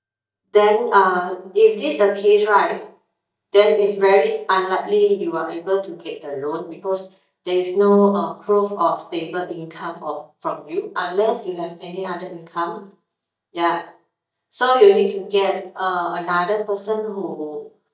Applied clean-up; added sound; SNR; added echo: neural mask model DeepFilterNet 3.